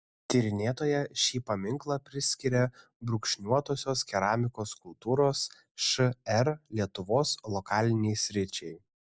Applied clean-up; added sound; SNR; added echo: none; none; none; none.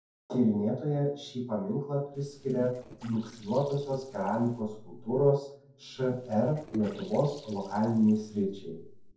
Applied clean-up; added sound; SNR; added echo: neural separator model SepFormer DNS4.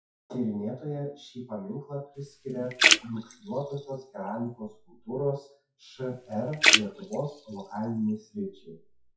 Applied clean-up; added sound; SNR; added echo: classical method WPE with log-MMSE.